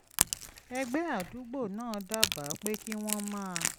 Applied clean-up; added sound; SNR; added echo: none; Crack / Crackle; 0 dB; none.